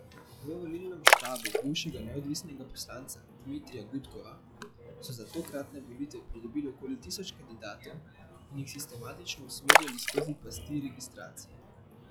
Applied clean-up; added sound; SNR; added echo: classical method log-MMSE.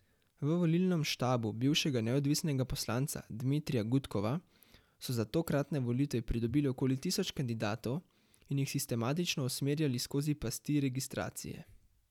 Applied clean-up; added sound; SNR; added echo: none; none; none; none.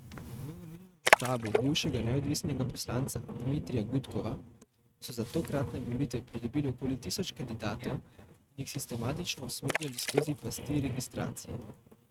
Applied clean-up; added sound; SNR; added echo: neural mask model RNNoise.